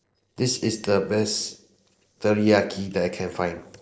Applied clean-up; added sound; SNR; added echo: neural separator model SepFormer DNS4.